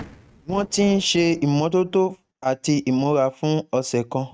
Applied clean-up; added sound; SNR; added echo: neural mask model RNNoise.